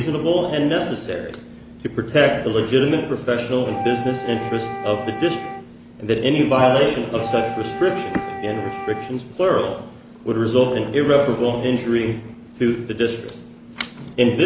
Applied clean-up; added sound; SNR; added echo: none; Wind instrument, woodwind instrument; 10 dB; none.